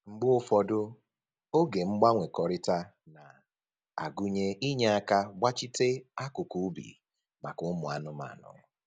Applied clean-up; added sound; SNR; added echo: none; none; none; none.